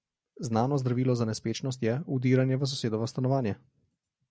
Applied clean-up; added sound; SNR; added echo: none; none; none; none.